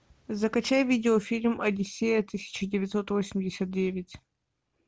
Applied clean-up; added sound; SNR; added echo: none; none; none; none.